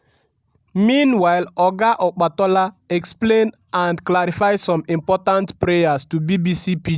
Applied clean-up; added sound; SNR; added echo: none; none; none; none.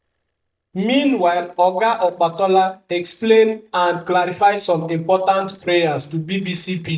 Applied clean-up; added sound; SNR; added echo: neural mask model DeepFilterNet 3.